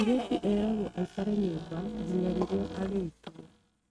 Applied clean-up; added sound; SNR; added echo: neural mask model RNNoise.